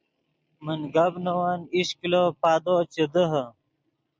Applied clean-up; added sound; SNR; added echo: none; none; none; none.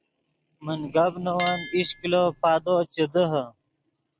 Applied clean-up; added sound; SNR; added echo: none; Chink, clink; 13 dB; none.